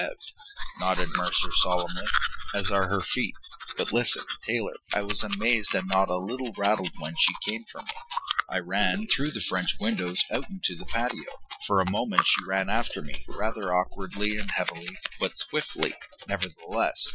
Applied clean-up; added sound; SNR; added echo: classical method Wiener filter.